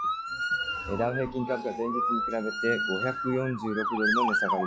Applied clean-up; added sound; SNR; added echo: classical method log-MMSE.